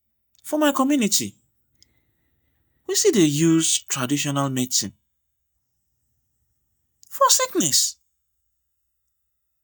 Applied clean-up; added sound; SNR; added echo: neural mask model DeepFilterNet 3.